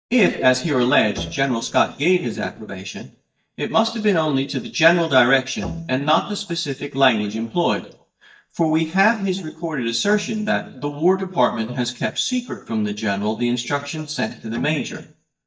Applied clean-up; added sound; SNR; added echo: neural mask model DeepFilterNet 3.